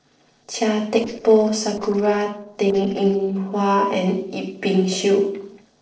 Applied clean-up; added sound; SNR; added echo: neural separator model SepFormer DNS4.